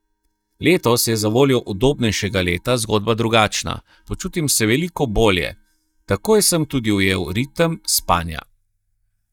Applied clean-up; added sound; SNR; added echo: neural mask model DeepFilterNet 3.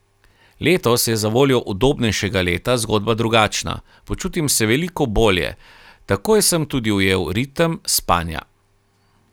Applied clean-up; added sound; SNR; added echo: none; none; none; none.